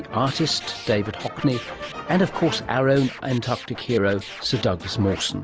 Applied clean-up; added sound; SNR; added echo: none; Scratching (performance technique); 16 dB; none.